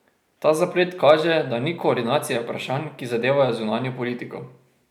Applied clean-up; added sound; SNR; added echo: none; none; none; none.